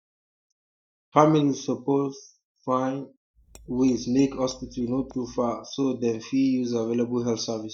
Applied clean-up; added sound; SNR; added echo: neural mask model DeepFilterNet 3.